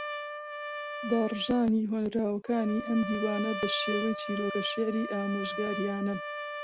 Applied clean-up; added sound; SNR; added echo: none; Trumpet; 7 dB; none.